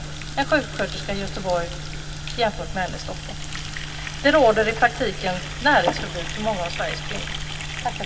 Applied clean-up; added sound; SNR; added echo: none; Water tap, faucet; 12 dB; reverberation time 1.5 s.